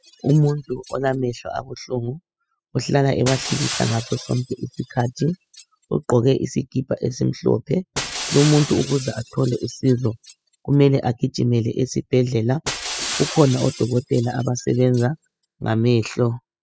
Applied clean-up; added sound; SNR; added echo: classical method spectral subtraction.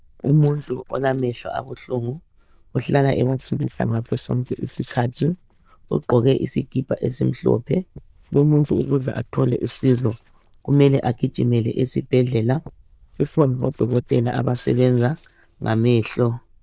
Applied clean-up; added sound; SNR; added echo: neural diffusion model UNIVERSE++.